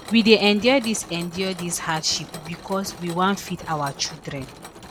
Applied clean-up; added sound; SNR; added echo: none; Mechanisms; 16 dB; none.